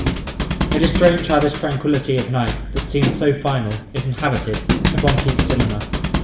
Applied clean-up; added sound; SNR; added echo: none; Thump, thud; 2 dB; reverberation time 0.8 s.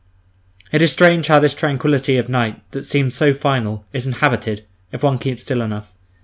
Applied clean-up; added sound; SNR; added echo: none; none; none; none.